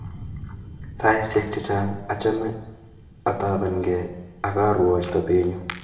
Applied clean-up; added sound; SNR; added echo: none; Thunder; 17 dB; reverberation time 0.9 s.